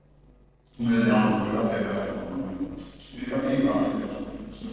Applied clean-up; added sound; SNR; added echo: neural separator model SepFormer DNS4.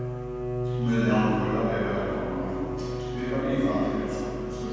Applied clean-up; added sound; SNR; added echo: none; Bowed string instrument; 4 dB; reverberation time 2.1 s.